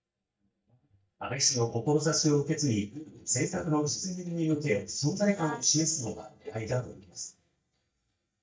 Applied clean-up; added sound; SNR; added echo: neural mask model DeepFilterNet 3.